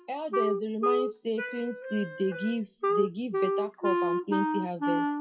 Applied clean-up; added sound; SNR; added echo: classical method WPE with log-MMSE.